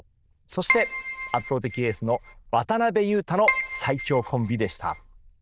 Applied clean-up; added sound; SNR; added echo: neural diffusion model UNIVERSE++.